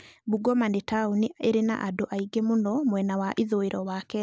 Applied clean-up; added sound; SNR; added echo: none; none; none; none.